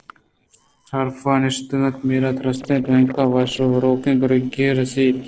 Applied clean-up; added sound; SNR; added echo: neural separator model SepFormer DNS4.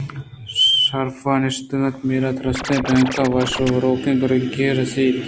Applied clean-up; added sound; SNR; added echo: none; Scratching (performance technique); 8 dB; none.